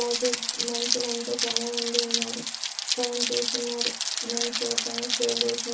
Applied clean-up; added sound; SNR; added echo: none; Rain; -3 dB; reverberation time 0.3 s.